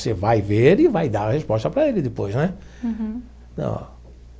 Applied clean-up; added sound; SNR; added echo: none; none; none; none.